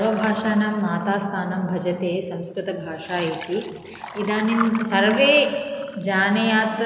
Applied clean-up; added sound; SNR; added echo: none; Liquid; 15 dB; none.